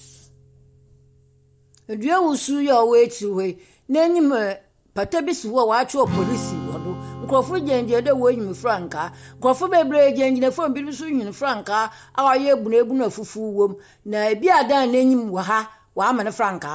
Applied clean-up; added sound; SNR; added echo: none; Strum; 17 dB; none.